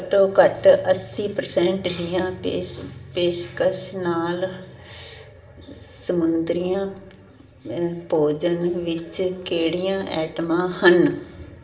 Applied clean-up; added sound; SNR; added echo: none; none; none; reverberation time 0.6 s.